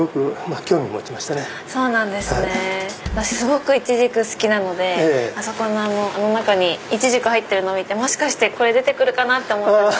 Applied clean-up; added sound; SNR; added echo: none; Drum kit; 12 dB; none.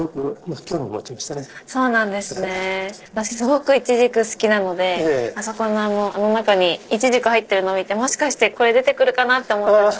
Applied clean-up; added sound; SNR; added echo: neural separator model SepFormer DNS4.